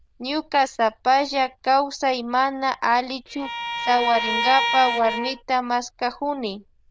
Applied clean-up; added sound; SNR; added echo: neural diffusion model UNIVERSE++.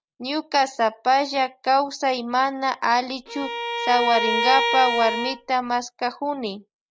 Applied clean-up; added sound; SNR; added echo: none; Bowed string instrument; 2 dB; none.